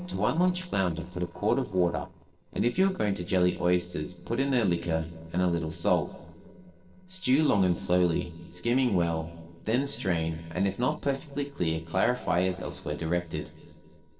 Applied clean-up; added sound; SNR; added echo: neural separator model SepFormer DNS4.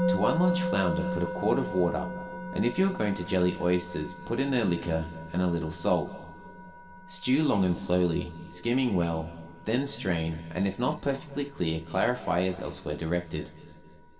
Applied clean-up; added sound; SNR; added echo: none; Musical instrument; 8 dB; reverberation time 2.8 s.